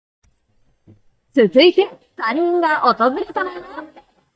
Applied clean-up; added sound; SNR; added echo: neural mask model DeepFilterNet 3.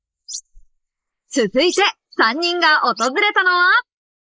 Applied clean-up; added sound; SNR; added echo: neural mask model Resemble Enhance denoiser.